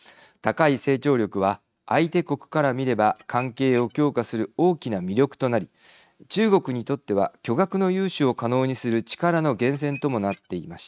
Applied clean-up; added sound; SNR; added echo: neural mask model RNNoise.